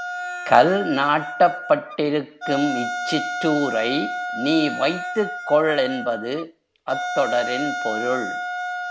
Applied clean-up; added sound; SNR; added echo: none; Wind instrument, woodwind instrument; 7 dB; none.